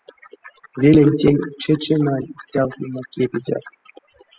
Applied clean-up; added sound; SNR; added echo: classical method spectral subtraction.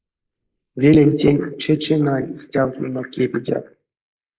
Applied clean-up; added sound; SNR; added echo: neural mask model Resemble Enhance denoiser.